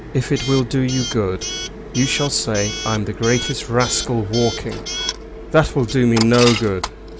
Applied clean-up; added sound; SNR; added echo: none; Coin (dropping) / Alarm; 9 dB; none.